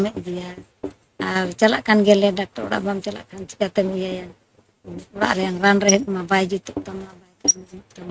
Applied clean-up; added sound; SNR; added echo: neural mask model RNNoise.